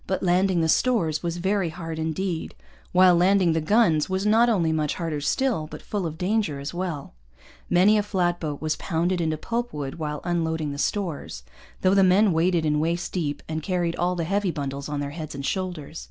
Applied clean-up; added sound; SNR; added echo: none; none; none; none.